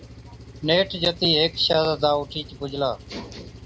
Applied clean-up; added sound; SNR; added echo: none; Engine; 18 dB; none.